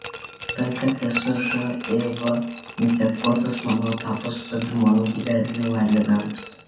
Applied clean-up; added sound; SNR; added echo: none; Glass; 10 dB; reverberation time 0.6 s.